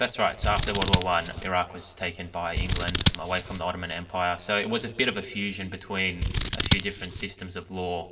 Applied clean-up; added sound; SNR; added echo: none; Scissors; -3 dB; reverberation time 2.3 s.